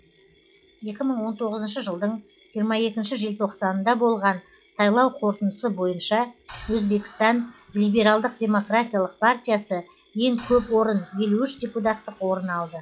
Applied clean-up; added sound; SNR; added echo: classical method log-MMSE.